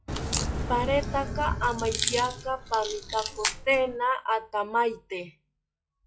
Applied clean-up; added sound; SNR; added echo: classical method log-MMSE.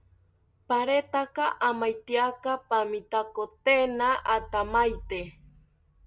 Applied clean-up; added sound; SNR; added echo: none; none; none; none.